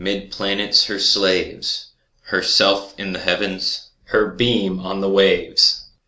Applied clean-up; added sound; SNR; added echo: none; none; none; none.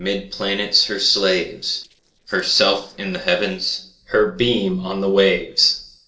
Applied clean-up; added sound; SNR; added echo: neural separator model SepFormer DNS4.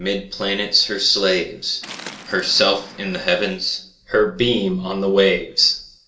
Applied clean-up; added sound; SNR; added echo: none; Waves, surf; 20 dB; reverberation time 0.8 s.